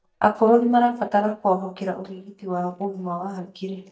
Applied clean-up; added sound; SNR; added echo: neural mask model DeepFilterNet 3.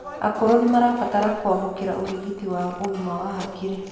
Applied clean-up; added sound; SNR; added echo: none; Telephone; 15 dB; reverberation time 1.3 s.